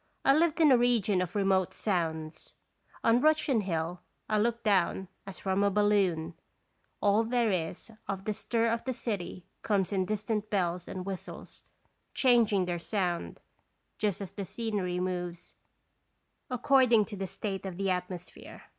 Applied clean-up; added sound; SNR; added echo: none; none; none; none.